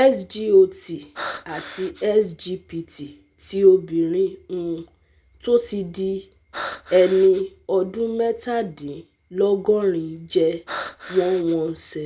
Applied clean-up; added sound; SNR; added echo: none; Breathing; 13 dB; none.